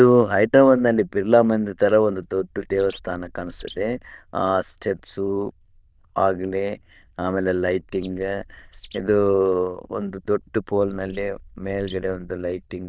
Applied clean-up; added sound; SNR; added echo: neural diffusion model UNIVERSE++.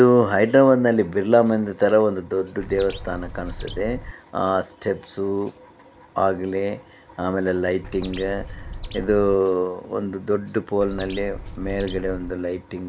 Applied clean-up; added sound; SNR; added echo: none; Bird; 12 dB; none.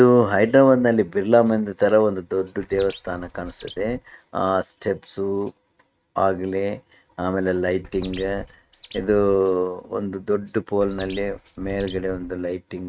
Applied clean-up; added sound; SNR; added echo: neural mask model RNNoise.